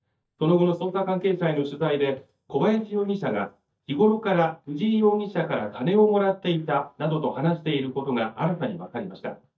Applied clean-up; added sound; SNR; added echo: neural mask model DeepFilterNet 3.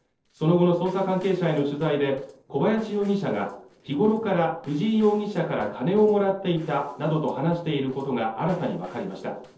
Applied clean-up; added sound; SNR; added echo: neural separator model SepFormer DNS4.